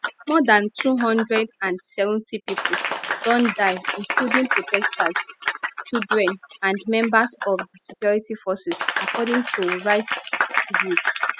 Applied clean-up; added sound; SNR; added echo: classical method spectral subtraction.